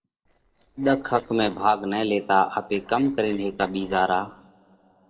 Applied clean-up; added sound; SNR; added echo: neural separator model SepFormer DNS4.